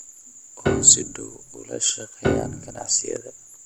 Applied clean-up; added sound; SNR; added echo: none; Piano; 4 dB; none.